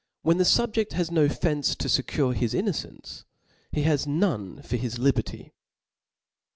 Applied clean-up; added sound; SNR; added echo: none; none; none; none.